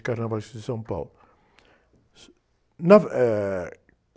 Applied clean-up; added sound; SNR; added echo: none; none; none; none.